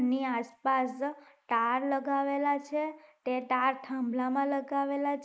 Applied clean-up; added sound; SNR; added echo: neural mask model Resemble Enhance denoiser.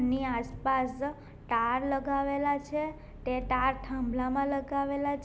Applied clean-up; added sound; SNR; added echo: none; Engine; 13 dB; none.